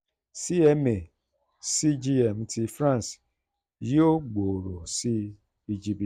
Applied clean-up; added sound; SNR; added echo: none; none; none; none.